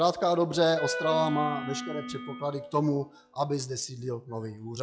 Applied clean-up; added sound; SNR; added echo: classical method log-MMSE.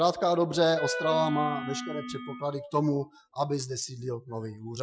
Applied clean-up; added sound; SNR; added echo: classical method Wiener filter.